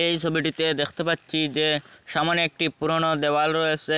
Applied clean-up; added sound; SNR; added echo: none; none; none; none.